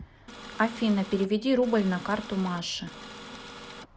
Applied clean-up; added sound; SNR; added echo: none; Printer; 14 dB; none.